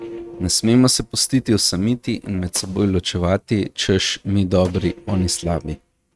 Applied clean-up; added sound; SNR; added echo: neural mask model RNNoise.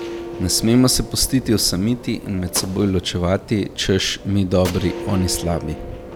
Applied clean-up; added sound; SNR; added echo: none; Gunshot, gunfire + Church bell; 13 dB; none.